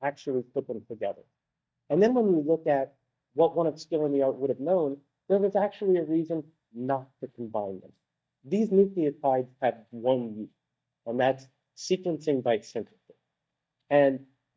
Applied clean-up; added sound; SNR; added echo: neural mask model DeepFilterNet 3.